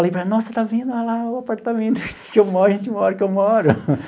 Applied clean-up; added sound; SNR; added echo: none; none; none; none.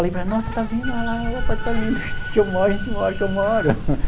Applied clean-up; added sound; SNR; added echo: none; Organ + Insect; -1 dB; none.